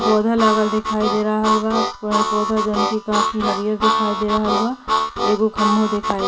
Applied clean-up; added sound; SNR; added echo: none; Harmonica; 1 dB; none.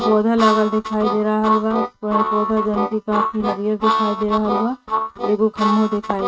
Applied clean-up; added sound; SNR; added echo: neural mask model RNNoise.